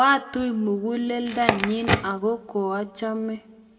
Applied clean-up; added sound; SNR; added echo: none; Crackle; 4 dB; reverberation time 0.5 s.